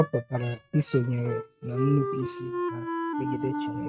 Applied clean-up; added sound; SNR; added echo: neural mask model RNNoise.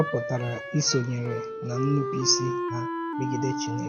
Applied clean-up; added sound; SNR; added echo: none; Wind instrument, woodwind instrument; 3 dB; none.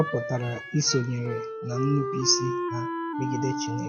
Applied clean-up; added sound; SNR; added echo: classical method log-MMSE.